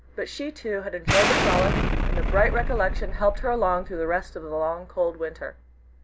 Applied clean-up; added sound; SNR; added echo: none; Explosion; -2 dB; none.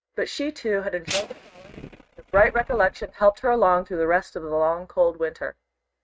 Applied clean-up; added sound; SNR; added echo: neural mask model RNNoise.